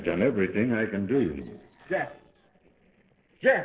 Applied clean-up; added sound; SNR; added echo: neural separator model SepFormer DNS4.